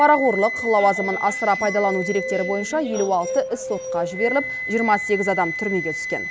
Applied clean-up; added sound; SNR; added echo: none; Glass + Wind instrument, woodwind instrument; 6 dB; none.